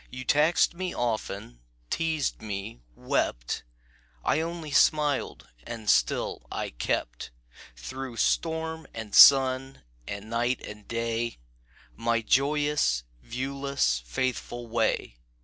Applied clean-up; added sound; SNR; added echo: none; none; none; none.